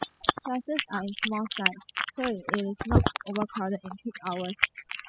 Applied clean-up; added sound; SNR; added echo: classical method spectral subtraction.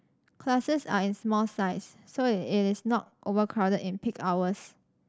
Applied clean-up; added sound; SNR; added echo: none; none; none; none.